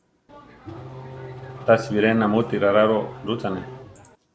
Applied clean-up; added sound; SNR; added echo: none; Race car, auto racing / Engine starting; 14 dB; none.